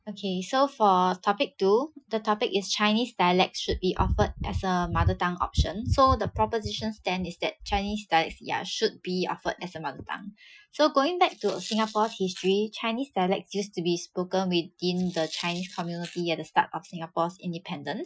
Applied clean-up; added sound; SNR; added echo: classical method Wiener filter.